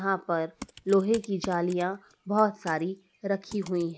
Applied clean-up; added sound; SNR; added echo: none; Computer keyboard; 20 dB; none.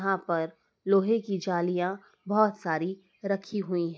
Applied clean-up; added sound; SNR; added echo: none; none; none; none.